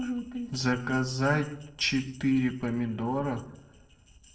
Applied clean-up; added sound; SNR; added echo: neural separator model SepFormer DNS4.